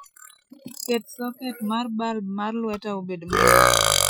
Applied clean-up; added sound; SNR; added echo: classical method Wiener filter.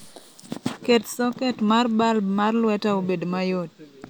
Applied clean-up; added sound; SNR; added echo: none; none; none; none.